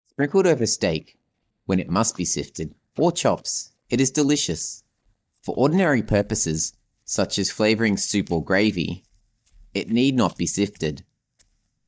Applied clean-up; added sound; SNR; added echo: neural mask model DeepFilterNet 3.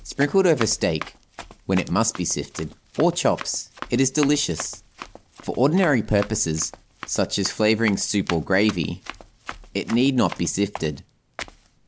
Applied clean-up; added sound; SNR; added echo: none; Run; 16 dB; none.